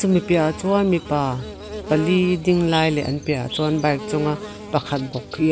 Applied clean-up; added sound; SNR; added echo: none; Buzz / Bird; 13 dB; none.